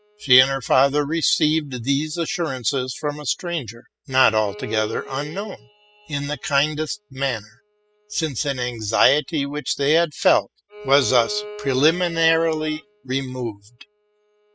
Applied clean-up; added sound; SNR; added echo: classical method spectral subtraction.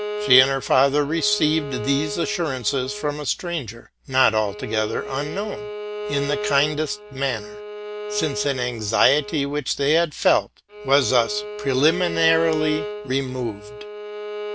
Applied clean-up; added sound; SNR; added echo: none; Bowed string instrument; 9 dB; none.